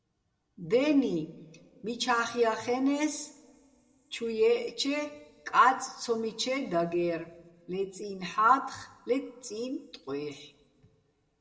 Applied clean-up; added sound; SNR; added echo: none; none; none; reverberation time 1.0 s.